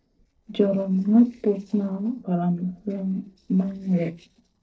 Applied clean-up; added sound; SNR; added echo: neural separator model SepFormer DNS4.